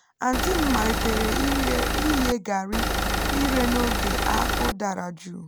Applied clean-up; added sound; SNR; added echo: none; Engine; -3 dB; none.